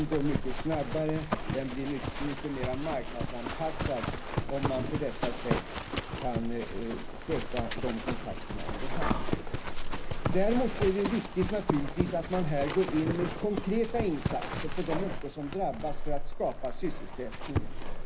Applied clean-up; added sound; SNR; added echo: none; Livestock, farm animals, working animals; -1 dB; reverberation time 0.5 s.